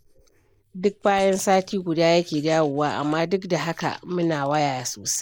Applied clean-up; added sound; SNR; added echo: neural mask model Resemble Enhance denoiser.